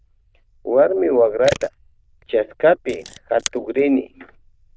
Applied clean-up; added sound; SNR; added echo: neural diffusion model UNIVERSE++.